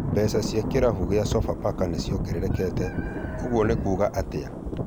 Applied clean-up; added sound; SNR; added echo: none; Thunder / Rain; 2 dB; none.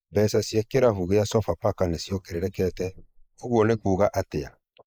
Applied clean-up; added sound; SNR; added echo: neural mask model Resemble Enhance denoiser.